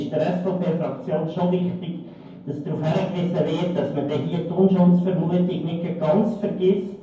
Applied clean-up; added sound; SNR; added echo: none; none; none; reverberation time 0.9 s.